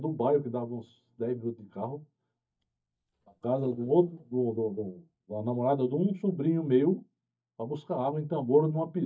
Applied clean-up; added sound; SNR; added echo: neural mask model DeepFilterNet 3.